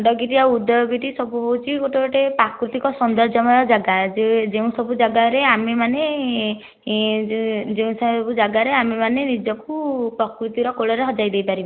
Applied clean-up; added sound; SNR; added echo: none; none; none; none.